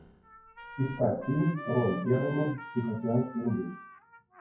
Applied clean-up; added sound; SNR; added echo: classical method WPE with log-MMSE.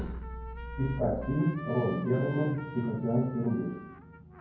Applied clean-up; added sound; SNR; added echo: none; Trumpet; 15 dB; reverberation time 0.9 s.